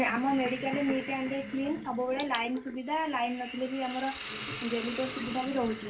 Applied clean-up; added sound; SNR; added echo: none; Hiss; 8 dB; reverberation time 0.2 s.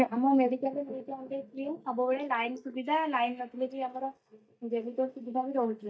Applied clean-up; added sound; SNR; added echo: neural mask model DeepFilterNet 3.